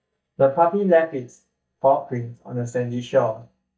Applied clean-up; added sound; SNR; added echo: neural mask model DeepFilterNet 3.